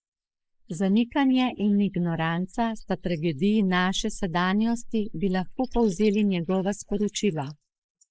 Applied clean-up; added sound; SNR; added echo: neural mask model Resemble Enhance denoiser.